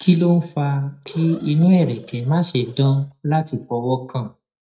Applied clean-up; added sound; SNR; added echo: neural mask model DeepFilterNet 3.